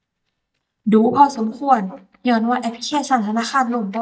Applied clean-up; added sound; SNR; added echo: neural mask model DeepFilterNet 3.